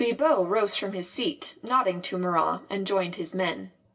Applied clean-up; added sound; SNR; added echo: none; none; none; reverberation time 0.2 s.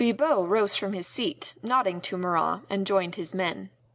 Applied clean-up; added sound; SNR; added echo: none; none; none; none.